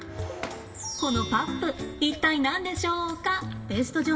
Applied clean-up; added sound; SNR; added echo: none; Shatter; 18 dB; reverberation time 1.3 s.